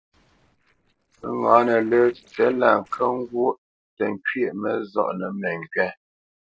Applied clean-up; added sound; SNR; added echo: neural separator model SepFormer DNS4.